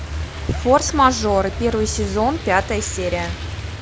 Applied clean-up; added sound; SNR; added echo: none; Truck; 7 dB; none.